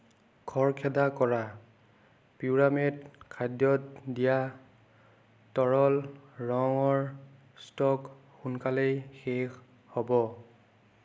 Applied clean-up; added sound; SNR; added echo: none; none; none; none.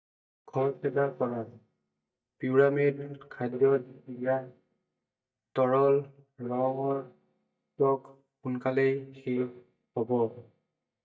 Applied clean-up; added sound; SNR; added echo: neural mask model DeepFilterNet 3.